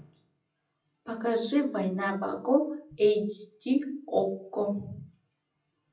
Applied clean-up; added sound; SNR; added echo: classical method WPE with log-MMSE.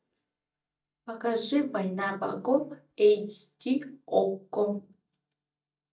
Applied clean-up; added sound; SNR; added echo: neural mask model DeepFilterNet 3.